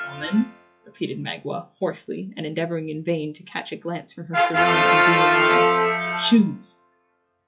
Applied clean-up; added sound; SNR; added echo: classical method log-MMSE.